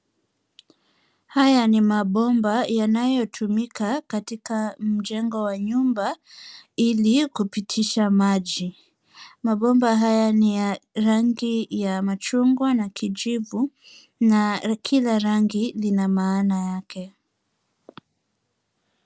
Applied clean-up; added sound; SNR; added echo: none; none; none; none.